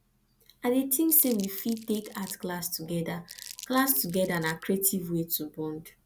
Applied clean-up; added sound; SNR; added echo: none; Crumpling, crinkling; 17 dB; none.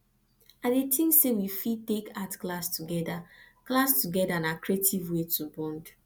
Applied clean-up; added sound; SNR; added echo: none; none; none; none.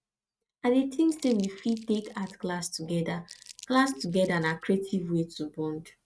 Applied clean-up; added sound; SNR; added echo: neural mask model RNNoise.